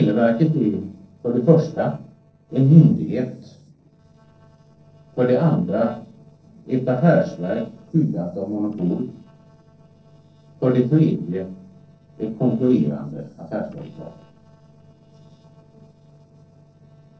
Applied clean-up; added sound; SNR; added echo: neural separator model SepFormer DNS4.